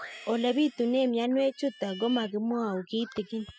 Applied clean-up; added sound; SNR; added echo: classical method spectral subtraction.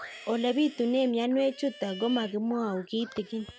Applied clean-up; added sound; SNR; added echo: none; Livestock, farm animals, working animals; 18 dB; none.